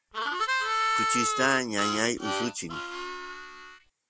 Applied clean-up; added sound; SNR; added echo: none; Harmonica; -2 dB; none.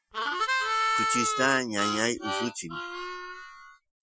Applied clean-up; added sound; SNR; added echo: classical method Wiener filter.